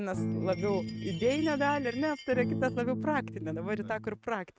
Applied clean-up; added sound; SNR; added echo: neural mask model RNNoise.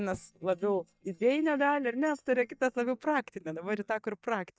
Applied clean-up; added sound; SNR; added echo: neural mask model DeepFilterNet 3.